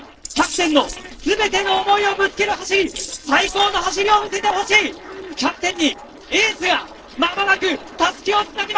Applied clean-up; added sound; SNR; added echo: neural separator model SepFormer DNS4.